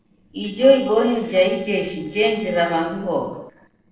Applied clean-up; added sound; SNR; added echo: neural separator model SepFormer DNS4.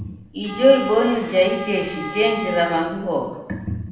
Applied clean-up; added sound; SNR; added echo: none; Bowed string instrument; 12 dB; reverberation time 0.8 s.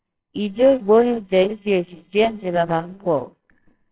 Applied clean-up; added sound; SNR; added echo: neural separator model SepFormer WHAMR!.